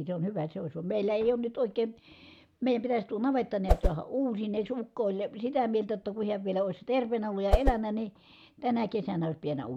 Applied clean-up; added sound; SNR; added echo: none; Whoosh, swoosh, swish; -4 dB; none.